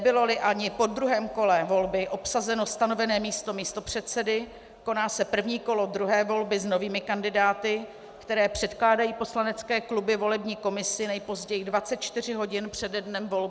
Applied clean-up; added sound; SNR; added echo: none; none; none; none.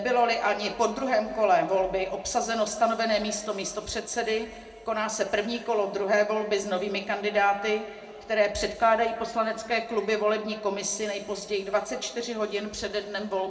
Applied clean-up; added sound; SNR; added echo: none; none; none; reverberation time 1.6 s.